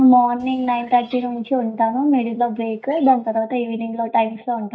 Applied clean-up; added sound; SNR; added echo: neural mask model DeepFilterNet 3.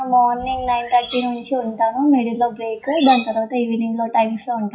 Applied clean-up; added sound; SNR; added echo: classical method WPE with log-MMSE.